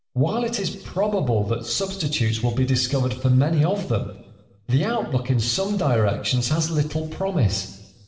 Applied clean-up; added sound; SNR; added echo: none; none; none; reverberation time 1.0 s.